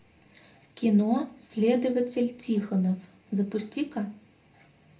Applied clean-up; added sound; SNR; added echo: none; none; none; reverberation time 0.3 s.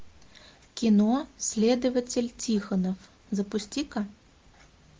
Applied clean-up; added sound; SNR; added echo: none; none; none; none.